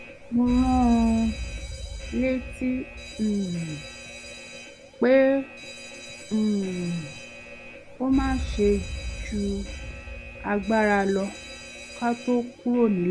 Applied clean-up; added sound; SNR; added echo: none; Alarm; 10 dB; none.